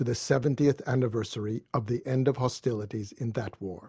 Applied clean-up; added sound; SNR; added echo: none; none; none; none.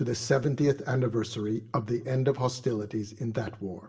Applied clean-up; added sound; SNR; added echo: none; none; none; reverberation time 0.6 s.